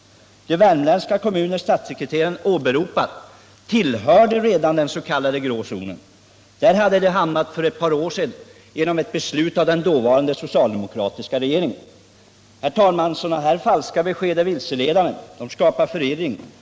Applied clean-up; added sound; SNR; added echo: none; none; none; none.